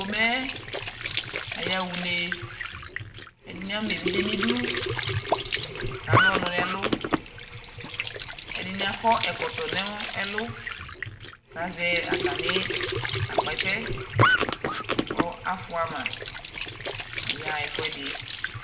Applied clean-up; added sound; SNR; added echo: none; Squeak / Trickle, dribble / Sink (filling or washing); -4 dB; reverberation time 1.4 s.